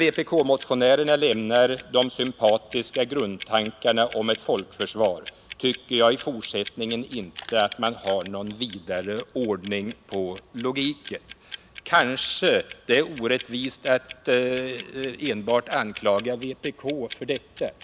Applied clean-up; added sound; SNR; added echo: none; Clock; 15 dB; none.